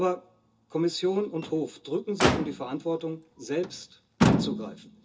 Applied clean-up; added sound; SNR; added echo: none; Motor vehicle (road); 0 dB; reverberation time 0.2 s.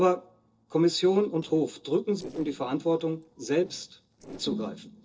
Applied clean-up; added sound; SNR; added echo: neural separator model SepFormer DNS4.